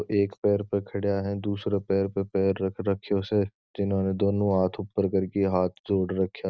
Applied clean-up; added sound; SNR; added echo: none; none; none; none.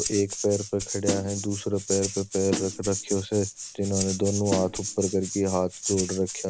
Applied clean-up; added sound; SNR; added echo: none; Snare drum + Rattle (instrument); 6 dB; none.